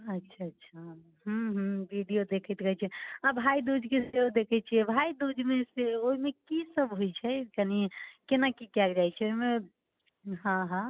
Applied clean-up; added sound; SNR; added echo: none; none; none; none.